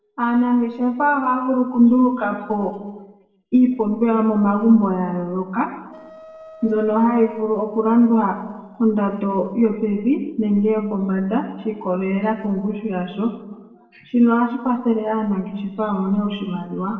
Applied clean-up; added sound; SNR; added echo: neural separator model SepFormer DNS4.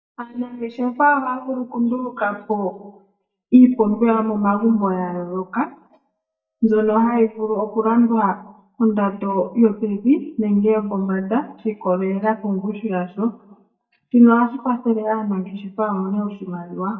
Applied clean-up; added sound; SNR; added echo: neural mask model DeepFilterNet 3.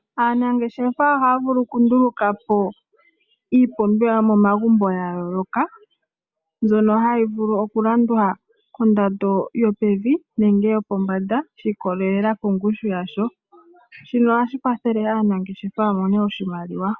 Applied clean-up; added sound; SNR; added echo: none; none; none; none.